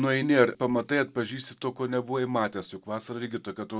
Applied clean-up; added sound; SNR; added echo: none; none; none; none.